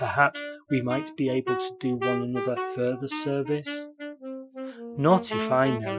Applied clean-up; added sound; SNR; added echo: classical method Wiener filter.